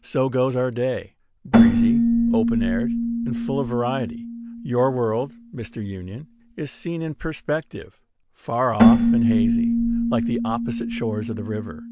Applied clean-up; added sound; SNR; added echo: none; Keyboard (musical); -4 dB; none.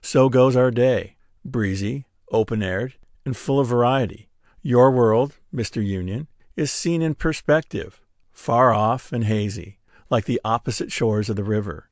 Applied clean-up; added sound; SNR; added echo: none; none; none; none.